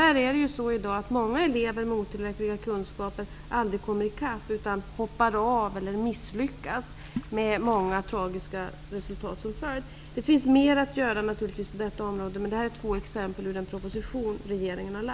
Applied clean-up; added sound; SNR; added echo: none; Water / Splash, splatter; 15 dB; none.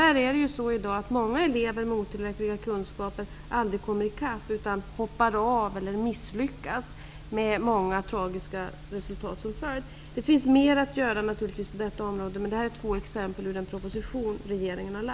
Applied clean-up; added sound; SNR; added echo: none; none; none; none.